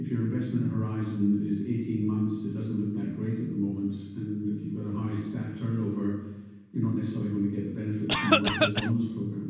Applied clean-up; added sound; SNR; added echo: none; Cough; -4 dB; reverberation time 1.2 s.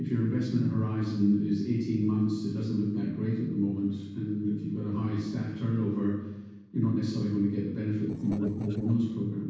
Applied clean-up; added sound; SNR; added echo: neural separator model SepFormer DNS4.